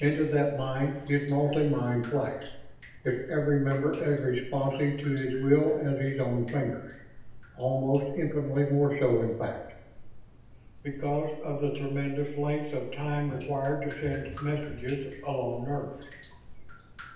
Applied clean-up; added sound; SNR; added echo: none; Drip; 15 dB; reverberation time 0.9 s.